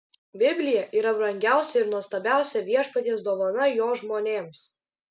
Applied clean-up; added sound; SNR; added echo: none; none; none; none.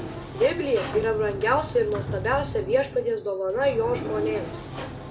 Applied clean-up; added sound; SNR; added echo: none; Sliding door; 8 dB; reverberation time 1.5 s.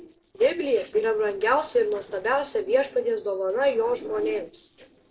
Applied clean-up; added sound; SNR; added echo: neural separator model SepFormer DNS4.